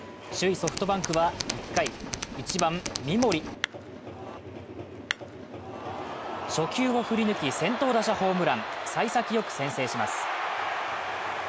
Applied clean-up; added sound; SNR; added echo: none; Tools; 7 dB; none.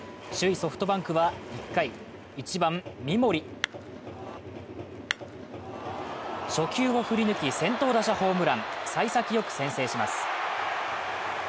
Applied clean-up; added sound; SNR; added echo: none; none; none; none.